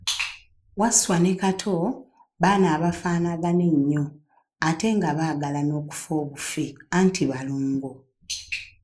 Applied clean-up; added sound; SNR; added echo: neural mask model Resemble Enhance denoiser.